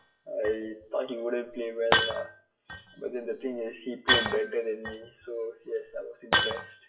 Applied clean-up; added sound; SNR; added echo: classical method WPE with log-MMSE.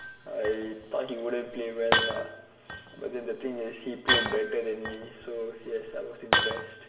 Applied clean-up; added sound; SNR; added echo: none; Shatter; -1 dB; reverberation time 2.2 s.